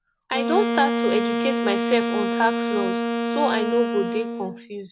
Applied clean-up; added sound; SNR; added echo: none; Wind instrument, woodwind instrument; -1 dB; none.